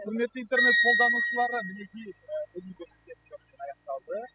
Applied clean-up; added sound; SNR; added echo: classical method spectral subtraction.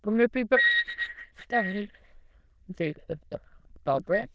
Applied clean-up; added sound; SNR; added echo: neural diffusion model UNIVERSE++.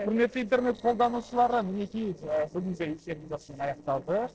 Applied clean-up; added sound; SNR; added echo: neural separator model SepFormer DNS4.